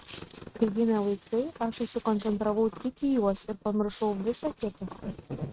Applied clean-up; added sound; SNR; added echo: neural mask model RNNoise.